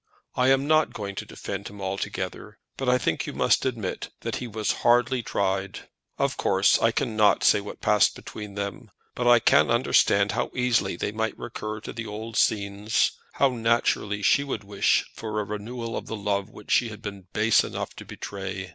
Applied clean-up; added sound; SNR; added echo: none; none; none; none.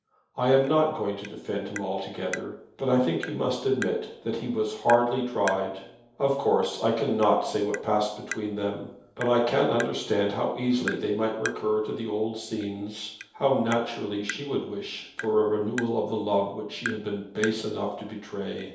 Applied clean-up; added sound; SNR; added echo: none; Tap; 15 dB; reverberation time 0.8 s.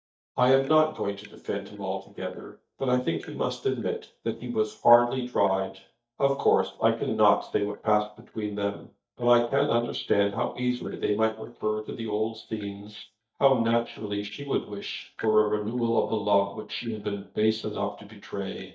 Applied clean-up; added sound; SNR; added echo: neural mask model DeepFilterNet 3.